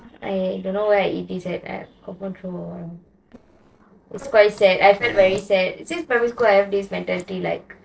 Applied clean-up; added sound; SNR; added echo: neural separator model SepFormer DNS4.